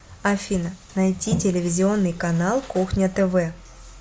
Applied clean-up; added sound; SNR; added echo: none; none; none; none.